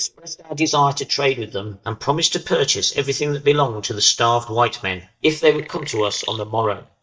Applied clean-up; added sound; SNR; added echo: neural mask model DeepFilterNet 3.